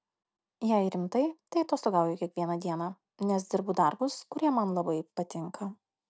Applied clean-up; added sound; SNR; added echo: none; none; none; none.